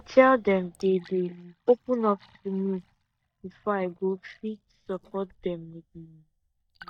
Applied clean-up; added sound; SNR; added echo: neural mask model DeepFilterNet 3.